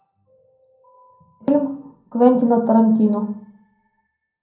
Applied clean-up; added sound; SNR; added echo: none; none; none; reverberation time 0.5 s.